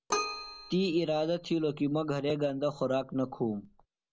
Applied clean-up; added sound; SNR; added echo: none; Keyboard (musical); 10 dB; none.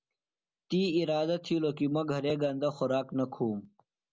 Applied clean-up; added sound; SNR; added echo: none; none; none; none.